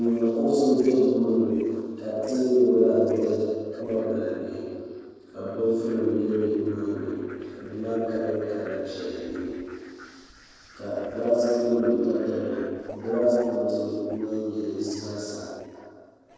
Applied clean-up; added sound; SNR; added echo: neural separator model SepFormer DNS4.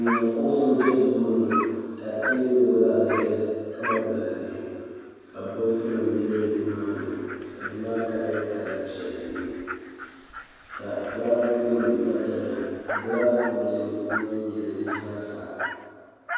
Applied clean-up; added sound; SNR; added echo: none; Dog; 10 dB; reverberation time 2.1 s.